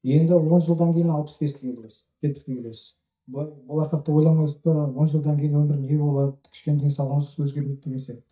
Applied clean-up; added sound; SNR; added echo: neural mask model DeepFilterNet 3.